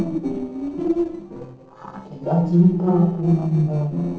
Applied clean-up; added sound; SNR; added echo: neural separator model SepFormer DNS4.